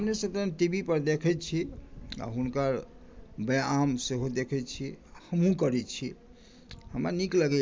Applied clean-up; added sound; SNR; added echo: none; none; none; none.